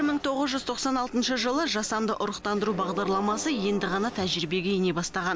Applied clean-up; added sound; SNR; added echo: none; Mechanisms; 15 dB; none.